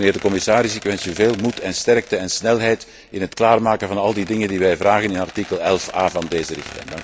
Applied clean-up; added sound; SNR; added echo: none; Squeak; 19 dB; none.